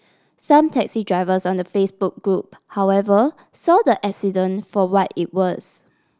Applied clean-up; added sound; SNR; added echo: none; none; none; none.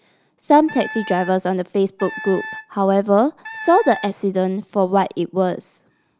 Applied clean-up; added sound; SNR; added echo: none; Wind instrument, woodwind instrument; 14 dB; none.